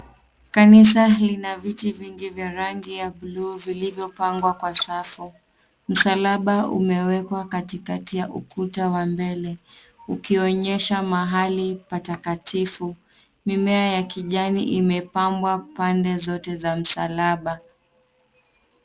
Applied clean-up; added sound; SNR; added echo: none; none; none; none.